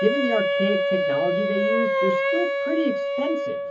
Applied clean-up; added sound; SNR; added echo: none; Wind instrument, woodwind instrument; -4 dB; reverberation time 0.3 s.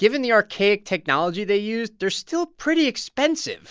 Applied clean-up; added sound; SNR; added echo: none; none; none; none.